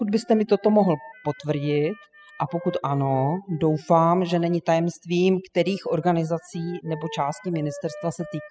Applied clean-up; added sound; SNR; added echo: classical method spectral subtraction.